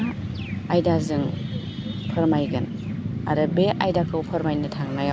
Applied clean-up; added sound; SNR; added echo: none; none; none; none.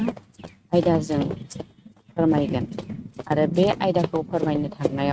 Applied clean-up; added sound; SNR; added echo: neural mask model RNNoise.